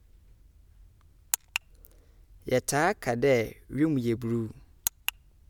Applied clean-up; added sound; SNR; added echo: none; none; none; none.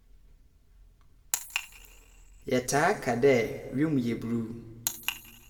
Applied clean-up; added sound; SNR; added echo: none; none; none; reverberation time 1.4 s.